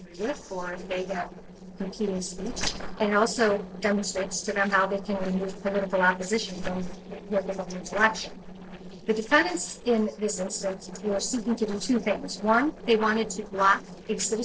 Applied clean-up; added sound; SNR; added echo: neural separator model SepFormer DNS4.